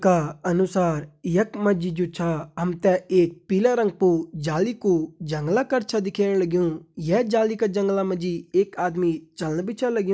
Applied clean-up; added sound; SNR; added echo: none; none; none; none.